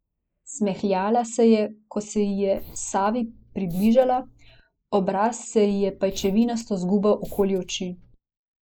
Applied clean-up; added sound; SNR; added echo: neural mask model Resemble Enhance denoiser.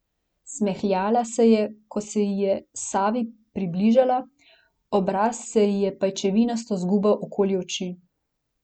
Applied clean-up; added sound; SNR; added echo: none; none; none; none.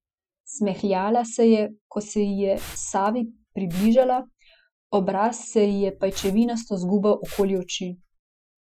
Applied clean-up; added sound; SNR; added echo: classical method Wiener filter.